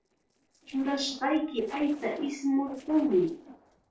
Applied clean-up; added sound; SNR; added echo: neural separator model SepFormer DNS4.